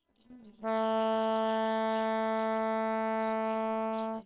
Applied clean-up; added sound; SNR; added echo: neural separator model SepFormer WHAMR!.